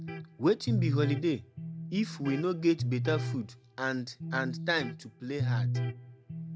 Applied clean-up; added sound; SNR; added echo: none; Electric guitar; 2 dB; none.